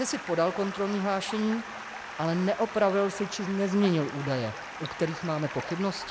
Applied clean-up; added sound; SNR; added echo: none; Stream; 11 dB; none.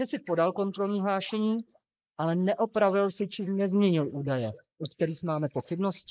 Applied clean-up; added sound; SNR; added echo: neural mask model Resemble Enhance denoiser.